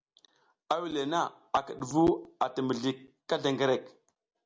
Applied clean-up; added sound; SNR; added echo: none; none; none; none.